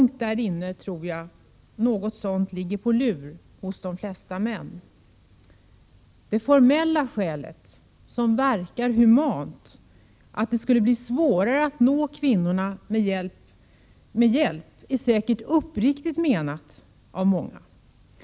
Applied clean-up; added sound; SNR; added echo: none; none; none; none.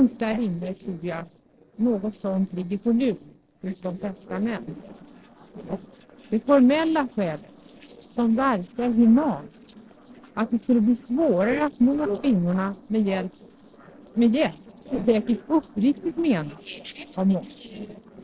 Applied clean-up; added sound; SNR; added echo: neural separator model SepFormer DNS4.